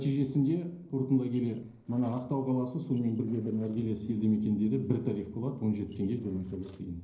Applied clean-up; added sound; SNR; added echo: neural separator model SepFormer DNS4.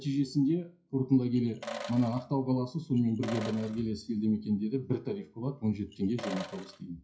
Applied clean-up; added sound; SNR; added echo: classical method WPE with log-MMSE.